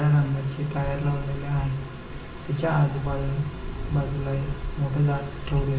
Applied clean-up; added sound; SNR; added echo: none; Motorcycle / Engine; 19 dB; reverberation time 0.7 s.